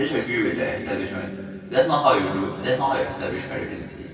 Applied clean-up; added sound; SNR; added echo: none; none; none; reverberation time 2.5 s.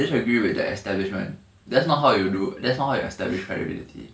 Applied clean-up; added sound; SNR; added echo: none; none; none; none.